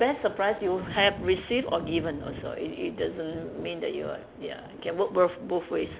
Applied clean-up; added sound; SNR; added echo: none; Thunder; 14 dB; none.